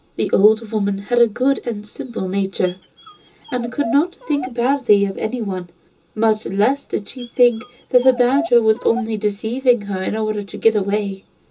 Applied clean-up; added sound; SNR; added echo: none; Dog; 19 dB; reverberation time 0.2 s.